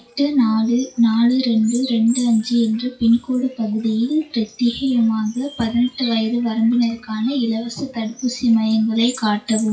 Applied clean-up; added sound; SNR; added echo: classical method WPE with log-MMSE.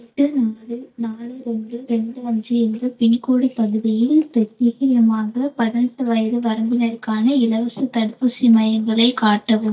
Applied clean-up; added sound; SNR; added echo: neural mask model DeepFilterNet 3.